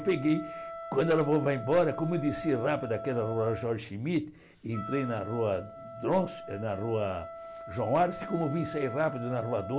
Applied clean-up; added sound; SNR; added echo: none; Wind instrument, woodwind instrument; 11 dB; none.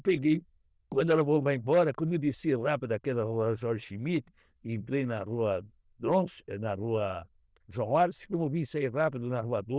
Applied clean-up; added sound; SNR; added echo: neural diffusion model UNIVERSE++.